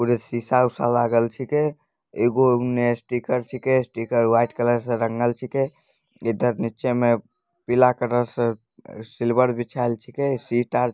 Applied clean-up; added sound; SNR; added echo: none; none; none; none.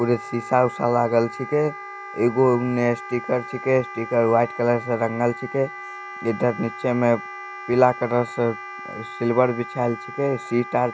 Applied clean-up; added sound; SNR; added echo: none; Wind instrument, woodwind instrument; 13 dB; none.